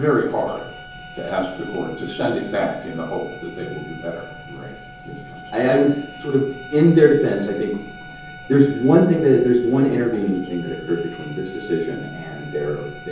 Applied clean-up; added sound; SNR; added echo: none; Bowed string instrument; 18 dB; reverberation time 0.7 s.